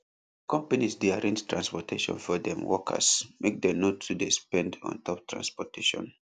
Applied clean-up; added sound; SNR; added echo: none; none; none; none.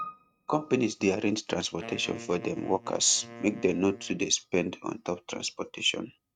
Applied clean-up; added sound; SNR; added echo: neural mask model RNNoise.